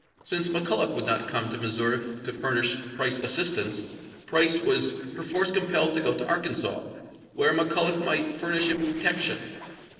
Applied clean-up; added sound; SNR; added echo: neural separator model SepFormer DNS4.